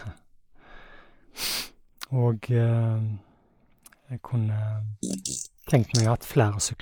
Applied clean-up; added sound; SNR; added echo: neural mask model Resemble Enhance denoiser.